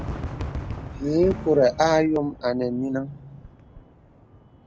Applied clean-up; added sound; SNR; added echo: none; Fireworks; 11 dB; none.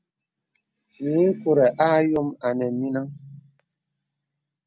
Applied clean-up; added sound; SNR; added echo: none; none; none; none.